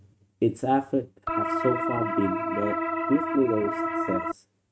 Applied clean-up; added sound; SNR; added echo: neural mask model RNNoise.